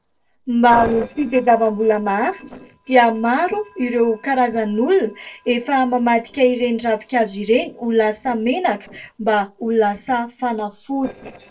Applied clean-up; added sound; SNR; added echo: neural separator model SepFormer DNS4.